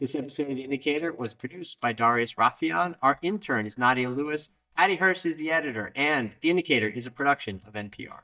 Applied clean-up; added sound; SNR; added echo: neural mask model DeepFilterNet 3.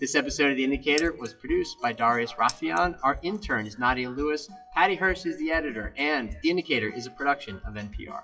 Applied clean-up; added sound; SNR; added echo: classical method WPE with log-MMSE.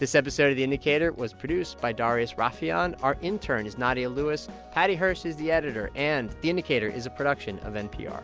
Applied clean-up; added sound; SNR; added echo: none; none; none; none.